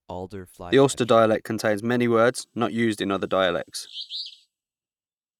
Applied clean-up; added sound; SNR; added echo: neural mask model RNNoise.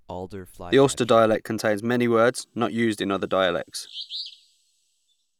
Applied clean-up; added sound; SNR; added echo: none; Bird vocalization, bird call, bird song; 18 dB; none.